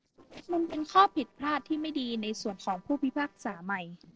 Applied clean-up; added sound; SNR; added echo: neural separator model SepFormer DNS4.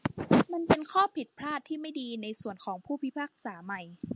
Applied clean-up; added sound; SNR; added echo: none; none; none; none.